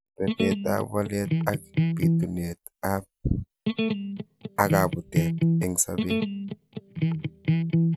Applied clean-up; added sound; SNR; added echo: none; Electric guitar; -4 dB; none.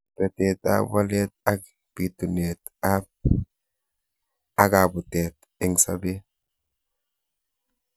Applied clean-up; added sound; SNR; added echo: none; none; none; none.